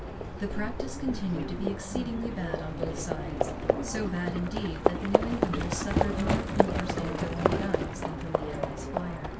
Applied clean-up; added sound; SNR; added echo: none; Livestock, farm animals, working animals; -4 dB; reverberation time 0.2 s.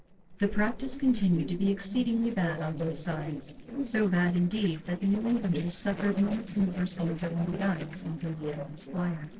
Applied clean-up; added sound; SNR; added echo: neural separator model SepFormer DNS4.